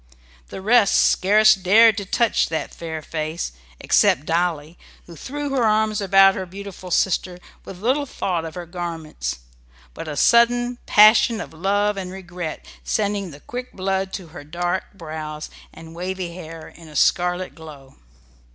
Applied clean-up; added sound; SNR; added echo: none; none; none; none.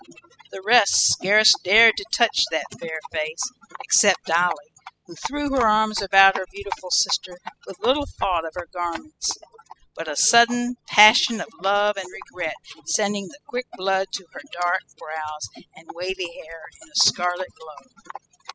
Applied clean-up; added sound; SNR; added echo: classical method spectral subtraction.